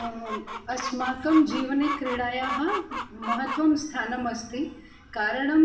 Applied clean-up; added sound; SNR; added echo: none; Chicken, rooster; 10 dB; reverberation time 0.6 s.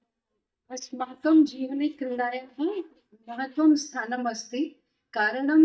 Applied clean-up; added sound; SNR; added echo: neural mask model DeepFilterNet 3.